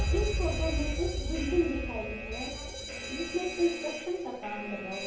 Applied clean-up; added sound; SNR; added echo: none; Alarm; 0 dB; reverberation time 0.7 s.